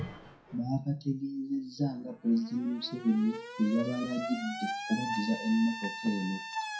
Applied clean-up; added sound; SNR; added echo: classical method WPE with log-MMSE.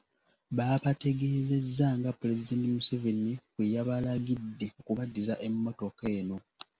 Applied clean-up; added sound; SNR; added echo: none; none; none; none.